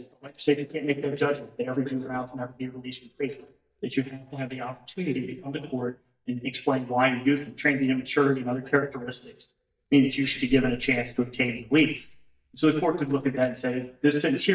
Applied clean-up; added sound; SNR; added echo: neural mask model DeepFilterNet 3.